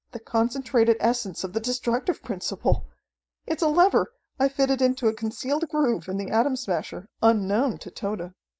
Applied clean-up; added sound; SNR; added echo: neural mask model Resemble Enhance denoiser.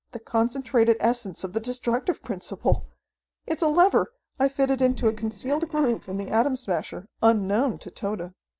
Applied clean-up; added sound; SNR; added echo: neural separator model SepFormer DNS4.